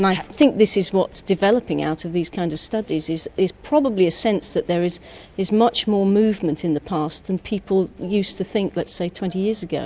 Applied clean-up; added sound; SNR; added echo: none; none; none; none.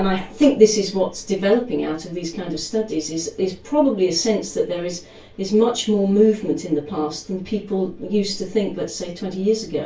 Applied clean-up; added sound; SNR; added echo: none; none; none; reverberation time 0.2 s.